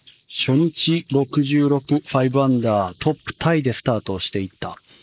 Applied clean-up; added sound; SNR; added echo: neural mask model Resemble Enhance denoiser.